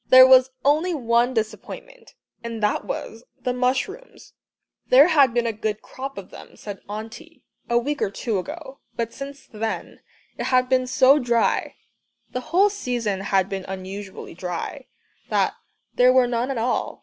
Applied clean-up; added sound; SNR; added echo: none; none; none; none.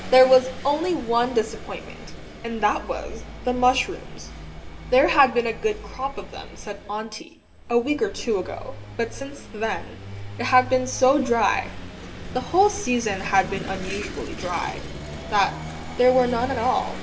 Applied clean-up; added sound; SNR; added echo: none; Engine / Vehicle; 12 dB; reverberation time 0.8 s.